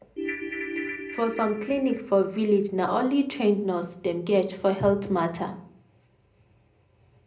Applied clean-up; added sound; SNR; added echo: none; Ringtone / Keyboard (musical); 8 dB; reverberation time 0.4 s.